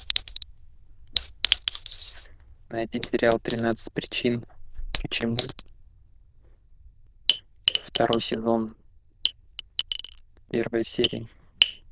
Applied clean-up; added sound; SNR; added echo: neural diffusion model UNIVERSE++.